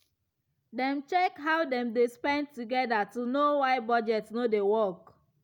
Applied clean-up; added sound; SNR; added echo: none; none; none; none.